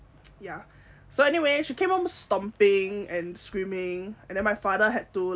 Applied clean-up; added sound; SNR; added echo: none; none; none; none.